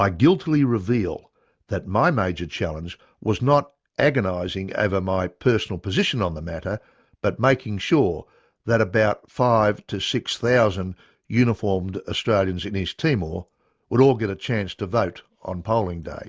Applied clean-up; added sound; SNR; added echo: none; none; none; none.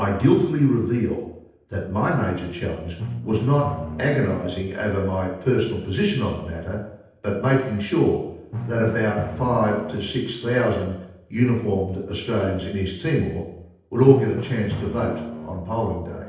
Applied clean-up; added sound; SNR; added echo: neural separator model SepFormer DNS4.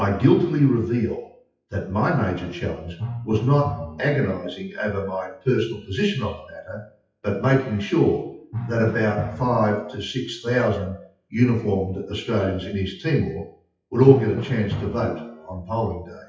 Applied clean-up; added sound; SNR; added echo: classical method WPE with log-MMSE.